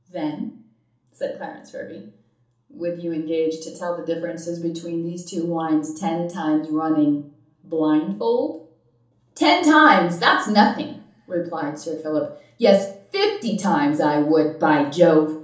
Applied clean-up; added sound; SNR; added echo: none; none; none; reverberation time 1.2 s.